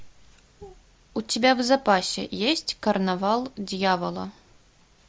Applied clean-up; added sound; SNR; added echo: none; none; none; none.